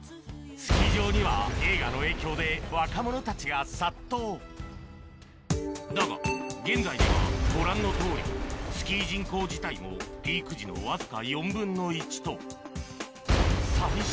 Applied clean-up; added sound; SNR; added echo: none; Shatter / Crushing / Boom; 0 dB; none.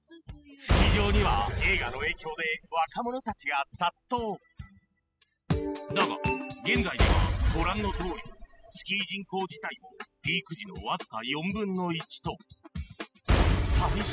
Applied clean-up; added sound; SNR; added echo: classical method spectral subtraction.